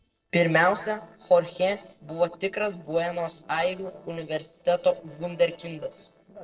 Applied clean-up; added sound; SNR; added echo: neural separator model SepFormer DNS4.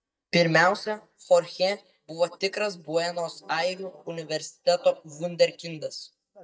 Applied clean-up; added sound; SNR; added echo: neural mask model DeepFilterNet 3.